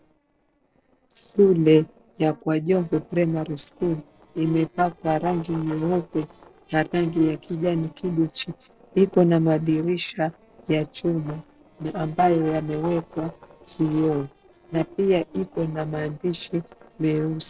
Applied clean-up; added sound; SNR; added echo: neural separator model SepFormer DNS4.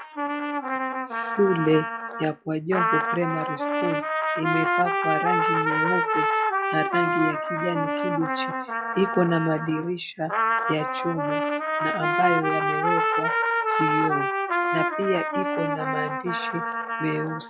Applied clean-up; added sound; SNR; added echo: classical method log-MMSE.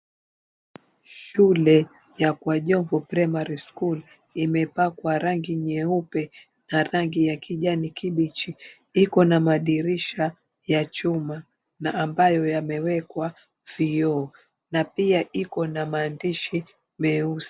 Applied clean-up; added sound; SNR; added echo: none; none; none; none.